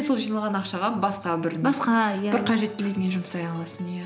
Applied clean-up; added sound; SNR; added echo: none; none; none; none.